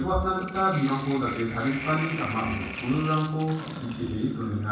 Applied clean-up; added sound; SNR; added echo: none; Sink (filling or washing); 11 dB; reverberation time 0.7 s.